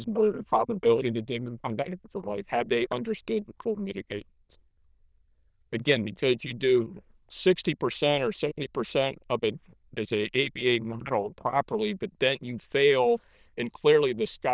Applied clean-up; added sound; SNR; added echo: neural diffusion model UNIVERSE++.